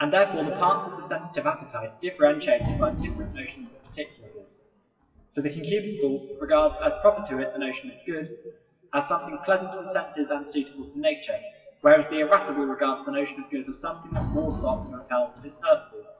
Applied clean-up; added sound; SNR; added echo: classical method WPE with log-MMSE.